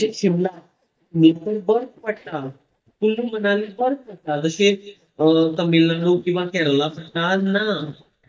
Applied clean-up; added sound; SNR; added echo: neural mask model DeepFilterNet 3.